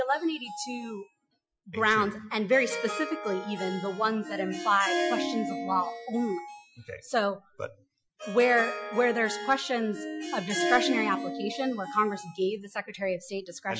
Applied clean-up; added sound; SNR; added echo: classical method Wiener filter.